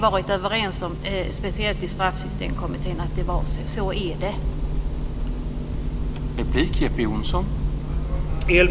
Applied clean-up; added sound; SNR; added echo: none; Accelerating, revving, vroom; 1 dB; none.